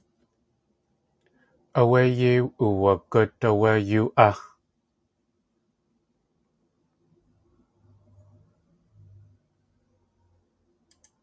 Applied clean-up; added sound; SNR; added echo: none; none; none; none.